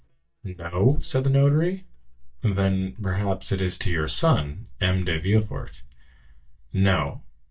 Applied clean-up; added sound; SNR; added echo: neural mask model DeepFilterNet 3.